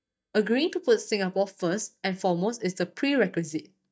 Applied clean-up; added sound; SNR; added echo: neural mask model DeepFilterNet 3.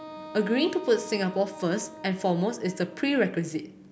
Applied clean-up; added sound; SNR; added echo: none; Wind instrument, woodwind instrument; 16 dB; none.